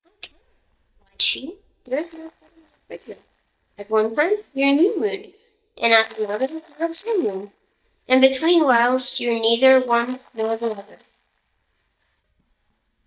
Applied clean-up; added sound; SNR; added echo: neural mask model DeepFilterNet 3.